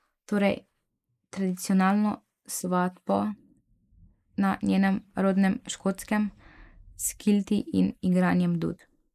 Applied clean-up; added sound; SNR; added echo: neural mask model Resemble Enhance denoiser.